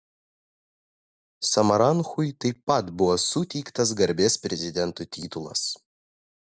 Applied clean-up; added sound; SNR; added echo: none; none; none; none.